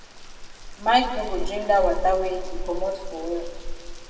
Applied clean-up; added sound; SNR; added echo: none; Rain; 4 dB; reverberation time 1.9 s.